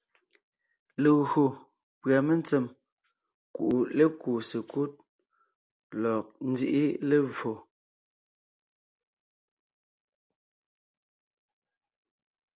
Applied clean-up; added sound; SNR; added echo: none; none; none; none.